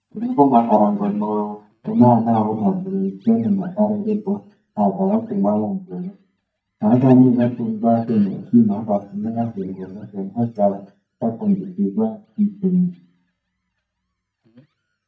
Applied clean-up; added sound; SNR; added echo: neural mask model DeepFilterNet 3.